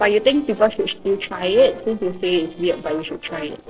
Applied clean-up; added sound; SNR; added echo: neural separator model SepFormer DNS4.